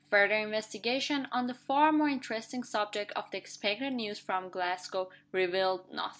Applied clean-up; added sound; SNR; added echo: none; none; none; none.